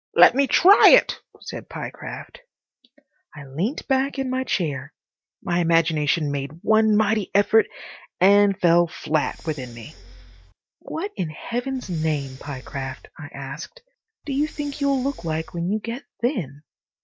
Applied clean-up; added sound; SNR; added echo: neural mask model DeepFilterNet 3.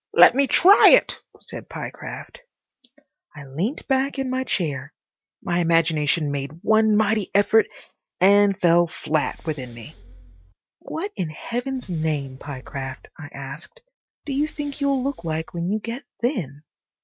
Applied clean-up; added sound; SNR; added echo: neural mask model RNNoise.